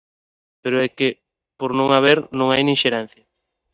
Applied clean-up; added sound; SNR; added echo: neural mask model DeepFilterNet 3.